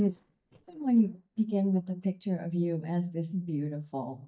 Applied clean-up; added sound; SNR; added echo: neural mask model DeepFilterNet 3.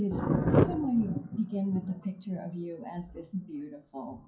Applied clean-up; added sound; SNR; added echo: classical method WPE with log-MMSE.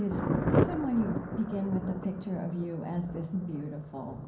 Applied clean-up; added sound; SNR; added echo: none; Thunder; 0 dB; reverberation time 0.6 s.